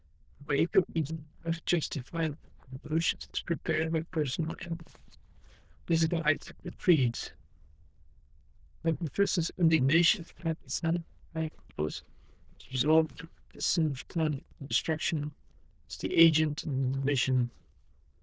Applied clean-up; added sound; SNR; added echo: neural diffusion model UNIVERSE++.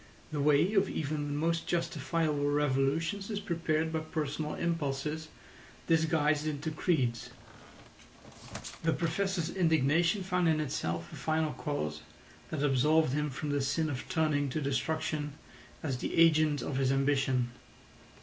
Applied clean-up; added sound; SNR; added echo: none; Squeak; 17 dB; none.